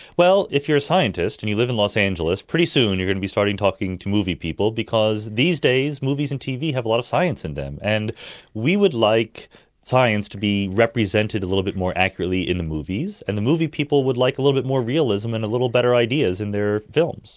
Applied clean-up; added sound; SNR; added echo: none; none; none; none.